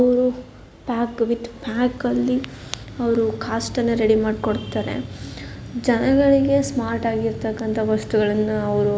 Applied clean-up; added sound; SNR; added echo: none; none; none; none.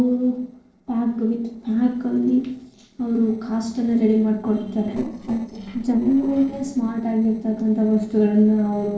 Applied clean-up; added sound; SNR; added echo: neural separator model SepFormer DNS4.